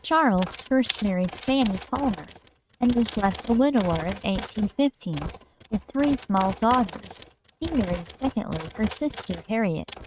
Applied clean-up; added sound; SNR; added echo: neural mask model RNNoise.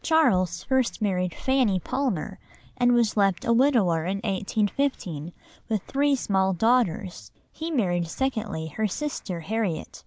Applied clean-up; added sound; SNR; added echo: none; none; none; none.